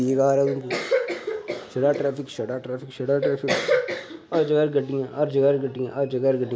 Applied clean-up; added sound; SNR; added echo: none; none; none; none.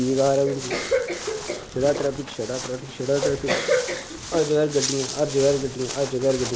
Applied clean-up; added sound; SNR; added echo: none; Walk, footsteps; 11 dB; none.